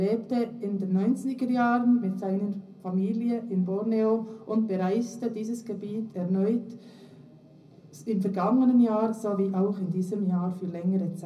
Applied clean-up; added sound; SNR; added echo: none; none; none; reverberation time 0.4 s.